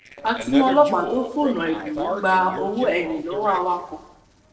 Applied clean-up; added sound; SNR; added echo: neural separator model SepFormer DNS4.